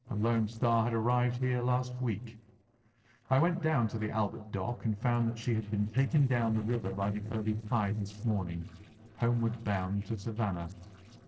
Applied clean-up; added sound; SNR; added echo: neural separator model SepFormer DNS4.